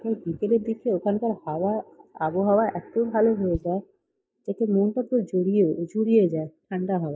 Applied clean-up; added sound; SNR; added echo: neural mask model DeepFilterNet 3.